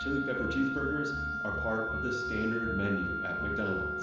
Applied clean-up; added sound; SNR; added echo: none; Wind instrument, woodwind instrument; 2 dB; reverberation time 1.1 s.